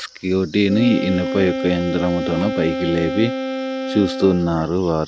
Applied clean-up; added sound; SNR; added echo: none; Wind instrument, woodwind instrument; 6 dB; none.